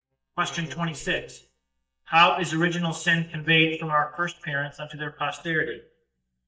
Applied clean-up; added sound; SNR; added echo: neural mask model DeepFilterNet 3.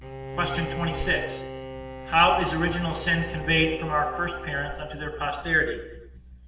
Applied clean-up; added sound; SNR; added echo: none; Bowed string instrument; 12 dB; reverberation time 0.8 s.